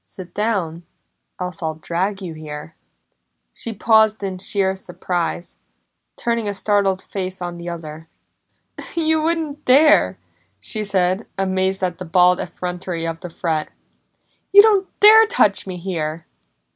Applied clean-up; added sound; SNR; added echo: none; none; none; none.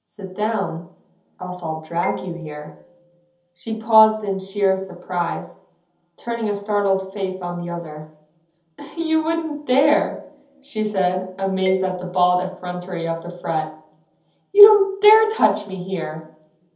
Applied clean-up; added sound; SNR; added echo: none; Marimba, xylophone; 20 dB; reverberation time 0.7 s.